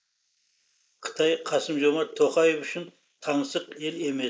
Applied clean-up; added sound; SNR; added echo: neural mask model Resemble Enhance denoiser.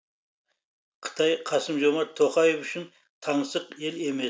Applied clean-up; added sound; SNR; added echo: none; none; none; none.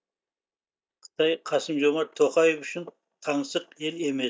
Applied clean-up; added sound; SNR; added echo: neural mask model DeepFilterNet 3.